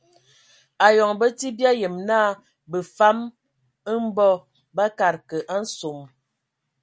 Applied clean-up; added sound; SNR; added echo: none; none; none; none.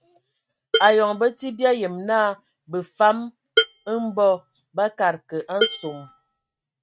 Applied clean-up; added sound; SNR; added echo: neural mask model RNNoise.